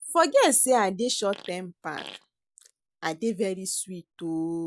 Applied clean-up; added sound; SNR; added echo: none; Fart; 19 dB; none.